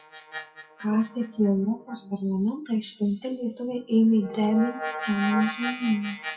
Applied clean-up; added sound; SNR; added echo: classical method WPE with log-MMSE.